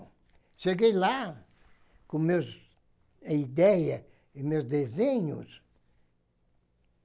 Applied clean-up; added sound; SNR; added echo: none; none; none; none.